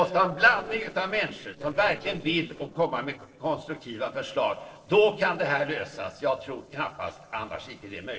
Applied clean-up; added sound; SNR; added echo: neural separator model SepFormer DNS4.